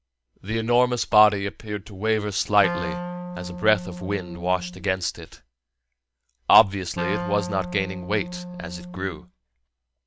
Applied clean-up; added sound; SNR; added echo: none; Wind instrument, woodwind instrument; 8 dB; none.